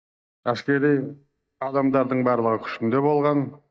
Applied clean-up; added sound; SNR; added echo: neural mask model DeepFilterNet 3.